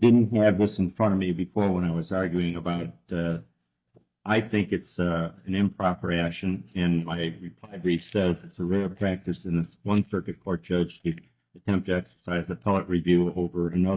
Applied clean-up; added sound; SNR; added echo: neural mask model DeepFilterNet 3.